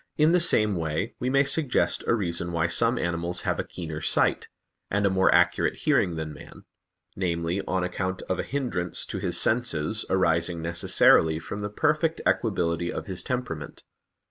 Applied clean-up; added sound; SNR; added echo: none; none; none; none.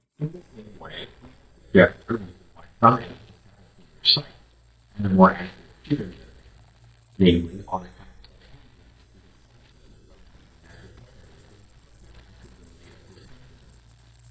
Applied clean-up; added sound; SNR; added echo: neural mask model DeepFilterNet 3.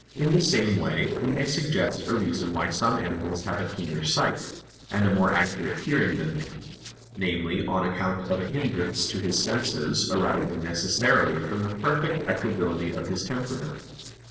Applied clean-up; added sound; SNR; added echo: neural separator model SepFormer DNS4.